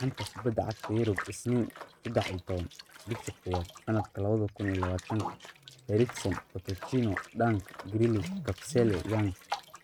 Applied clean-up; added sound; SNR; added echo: neural mask model RNNoise.